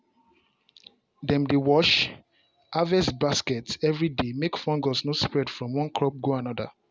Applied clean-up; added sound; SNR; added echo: none; none; none; none.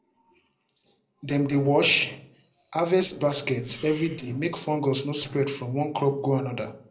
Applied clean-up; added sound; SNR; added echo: neural separator model SepFormer DNS4.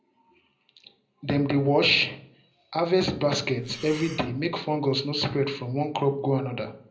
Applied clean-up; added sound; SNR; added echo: none; Breathing; 18 dB; reverberation time 0.5 s.